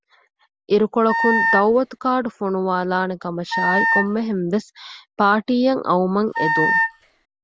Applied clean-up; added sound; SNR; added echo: none; Wind instrument, woodwind instrument; 0 dB; none.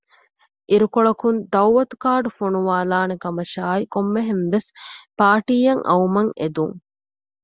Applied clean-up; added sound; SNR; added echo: none; none; none; none.